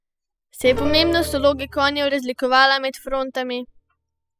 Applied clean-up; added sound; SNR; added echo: classical method spectral subtraction.